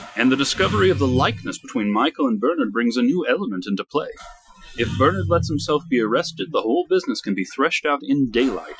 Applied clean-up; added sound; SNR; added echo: classical method Wiener filter.